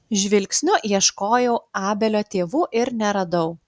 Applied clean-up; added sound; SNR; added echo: none; none; none; none.